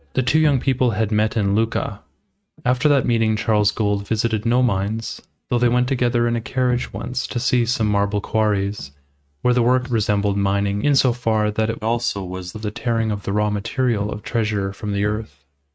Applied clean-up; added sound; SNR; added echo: neural mask model RNNoise.